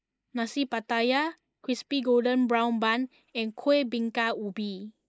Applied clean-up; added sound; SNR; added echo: neural mask model Resemble Enhance denoiser.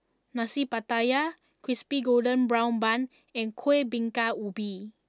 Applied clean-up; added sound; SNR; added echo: none; none; none; none.